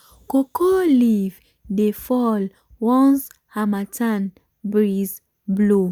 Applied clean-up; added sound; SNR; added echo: none; none; none; none.